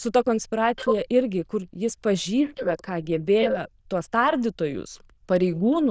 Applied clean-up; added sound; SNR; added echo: neural diffusion model UNIVERSE++.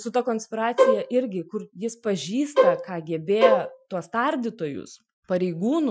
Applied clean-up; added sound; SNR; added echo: classical method Wiener filter.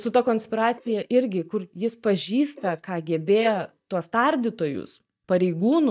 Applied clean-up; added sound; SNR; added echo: neural mask model DeepFilterNet 3.